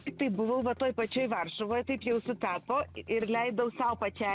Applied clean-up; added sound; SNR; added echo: none; Drum kit; 19 dB; none.